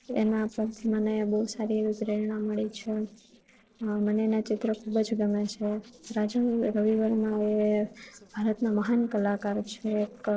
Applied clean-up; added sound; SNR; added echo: neural separator model SepFormer DNS4.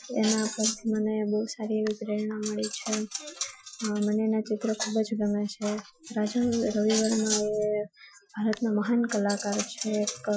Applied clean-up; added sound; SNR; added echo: classical method Wiener filter.